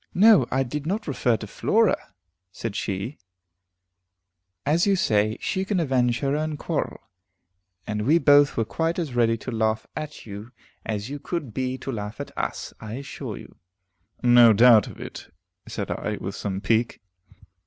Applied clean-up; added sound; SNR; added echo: none; none; none; none.